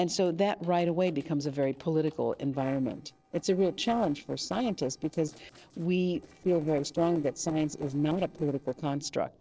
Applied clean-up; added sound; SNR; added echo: neural separator model SepFormer DNS4.